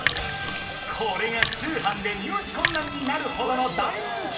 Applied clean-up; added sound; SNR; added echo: none; Sink (filling or washing); 3 dB; reverberation time 2.7 s.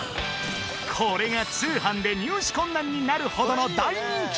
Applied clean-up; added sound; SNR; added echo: none; none; none; none.